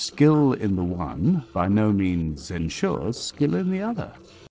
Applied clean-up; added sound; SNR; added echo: neural separator model SepFormer DNS4.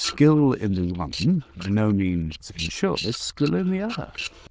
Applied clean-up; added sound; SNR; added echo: neural diffusion model UNIVERSE++.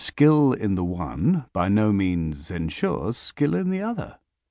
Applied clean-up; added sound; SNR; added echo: none; none; none; none.